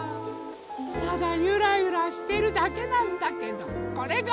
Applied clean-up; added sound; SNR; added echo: none; none; none; none.